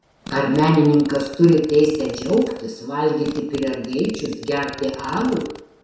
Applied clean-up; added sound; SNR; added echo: none; Fart; 18 dB; reverberation time 0.7 s.